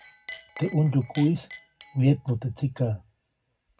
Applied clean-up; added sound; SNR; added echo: none; Chink, clink; 18 dB; reverberation time 0.3 s.